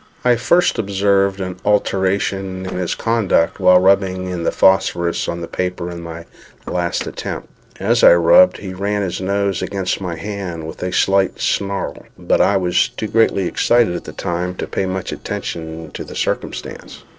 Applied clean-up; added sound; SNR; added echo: neural separator model SepFormer DNS4.